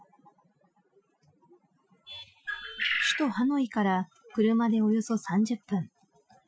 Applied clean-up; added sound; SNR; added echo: classical method Wiener filter.